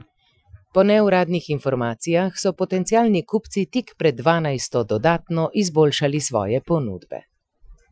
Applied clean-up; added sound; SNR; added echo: classical method Wiener filter.